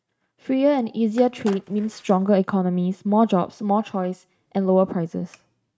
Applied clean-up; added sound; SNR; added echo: neural mask model RNNoise.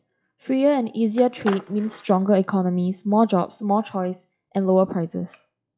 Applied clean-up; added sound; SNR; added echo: classical method log-MMSE.